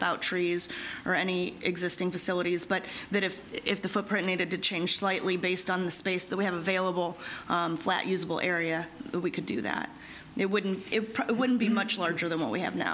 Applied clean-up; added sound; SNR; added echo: none; none; none; none.